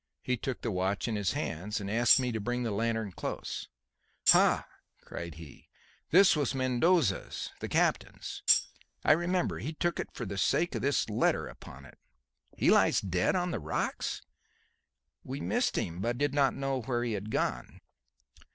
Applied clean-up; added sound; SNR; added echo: neural separator model SepFormer DNS4.